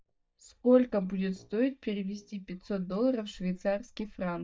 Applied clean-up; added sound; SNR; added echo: neural mask model DeepFilterNet 3.